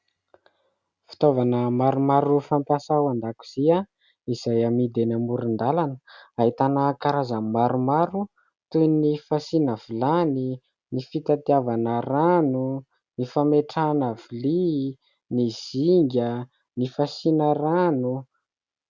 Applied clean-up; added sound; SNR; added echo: none; none; none; none.